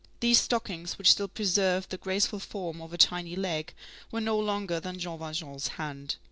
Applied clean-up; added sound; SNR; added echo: none; none; none; none.